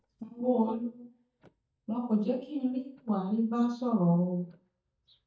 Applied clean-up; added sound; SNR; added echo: neural mask model DeepFilterNet 3.